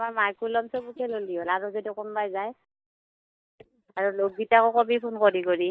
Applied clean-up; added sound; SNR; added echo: neural mask model DeepFilterNet 3.